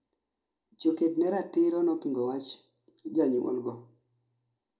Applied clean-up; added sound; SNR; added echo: none; none; none; reverberation time 0.2 s.